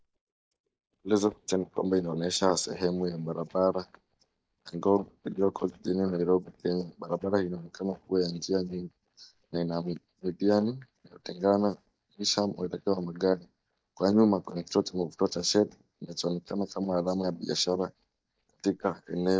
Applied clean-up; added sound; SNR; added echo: neural mask model DeepFilterNet 3.